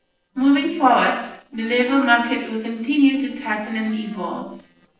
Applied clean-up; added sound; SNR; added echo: neural separator model SepFormer DNS4.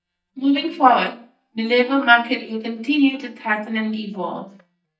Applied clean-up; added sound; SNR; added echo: neural mask model DeepFilterNet 3.